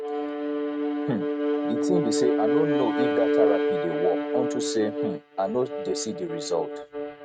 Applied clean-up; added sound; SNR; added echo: neural mask model RNNoise.